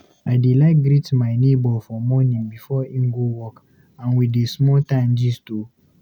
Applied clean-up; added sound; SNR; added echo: none; none; none; none.